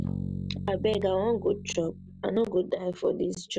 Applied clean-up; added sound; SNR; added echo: none; Bass guitar; 9 dB; none.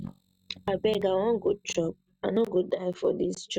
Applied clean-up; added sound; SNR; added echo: neural mask model RNNoise.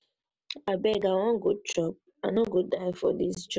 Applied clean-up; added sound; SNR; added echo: none; none; none; none.